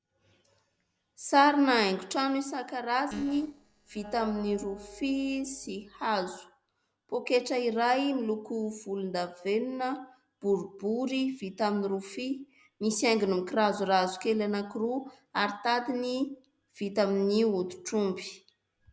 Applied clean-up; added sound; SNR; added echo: neural separator model SepFormer DNS4.